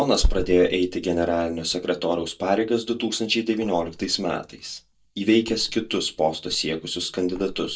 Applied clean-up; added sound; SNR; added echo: neural mask model DeepFilterNet 3.